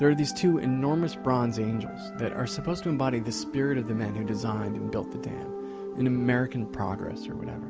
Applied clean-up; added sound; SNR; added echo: none; none; none; none.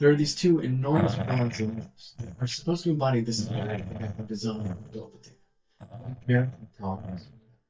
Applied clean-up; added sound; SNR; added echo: neural mask model DeepFilterNet 3.